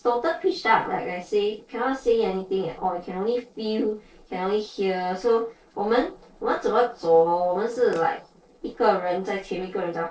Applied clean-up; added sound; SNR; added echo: neural separator model SepFormer DNS4.